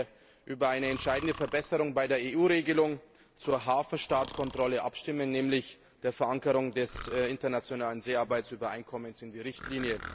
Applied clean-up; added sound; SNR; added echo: none; Breathing; 19 dB; none.